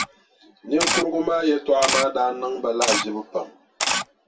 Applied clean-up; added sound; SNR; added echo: none; Camera; 4 dB; reverberation time 0.2 s.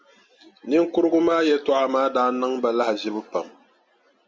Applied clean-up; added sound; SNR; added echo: none; none; none; none.